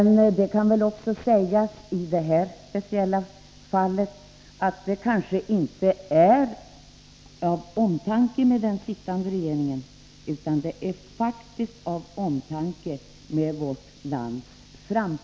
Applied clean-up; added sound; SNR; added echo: none; none; none; none.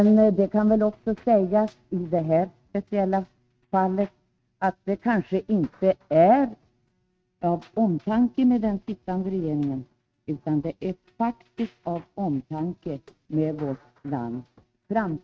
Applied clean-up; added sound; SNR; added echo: neural mask model RNNoise.